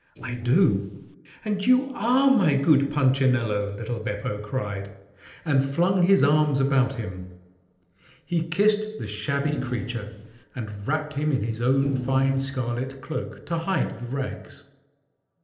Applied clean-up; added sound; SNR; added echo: neural separator model SepFormer DNS4.